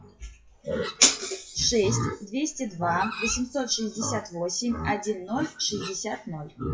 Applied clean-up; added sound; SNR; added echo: classical method WPE with log-MMSE.